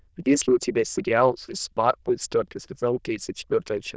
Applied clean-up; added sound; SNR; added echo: neural diffusion model UNIVERSE++.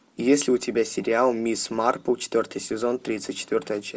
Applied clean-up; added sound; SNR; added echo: none; none; none; none.